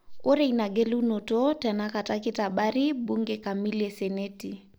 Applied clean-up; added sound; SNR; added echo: none; none; none; none.